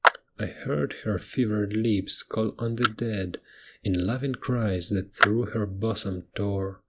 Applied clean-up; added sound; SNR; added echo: neural mask model Resemble Enhance denoiser.